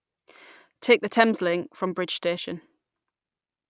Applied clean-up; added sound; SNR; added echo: none; none; none; none.